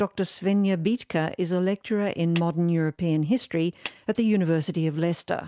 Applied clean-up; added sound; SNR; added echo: none; Clapping; 18 dB; none.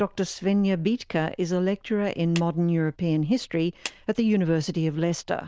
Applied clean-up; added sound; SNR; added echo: neural diffusion model UNIVERSE++.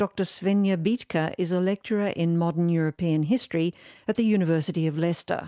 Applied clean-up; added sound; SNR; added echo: none; none; none; none.